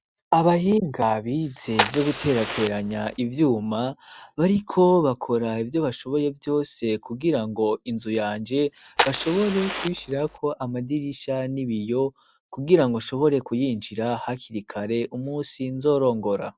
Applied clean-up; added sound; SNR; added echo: none; Fire; 5 dB; none.